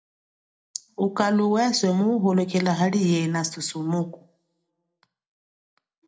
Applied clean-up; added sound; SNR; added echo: none; none; none; reverberation time 0.3 s.